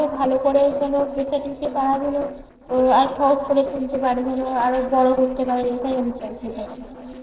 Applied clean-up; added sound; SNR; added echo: neural separator model SepFormer DNS4.